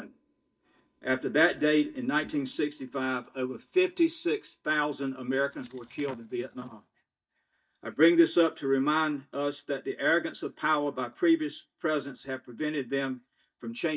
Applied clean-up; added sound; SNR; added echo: neural mask model DeepFilterNet 3.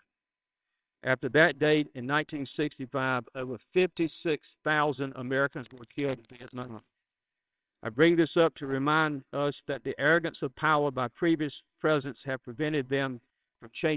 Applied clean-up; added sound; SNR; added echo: neural separator model SepFormer WHAMR!.